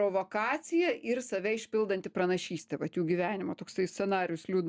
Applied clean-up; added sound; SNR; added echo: none; none; none; none.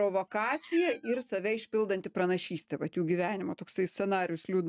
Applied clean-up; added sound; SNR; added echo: neural mask model RNNoise.